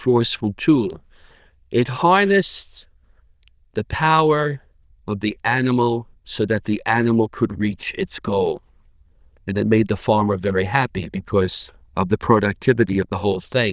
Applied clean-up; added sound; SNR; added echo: neural diffusion model UNIVERSE++.